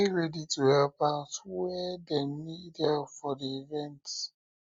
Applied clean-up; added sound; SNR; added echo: none; none; none; none.